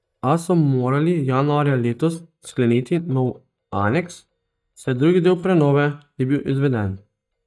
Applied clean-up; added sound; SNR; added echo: neural mask model DeepFilterNet 3.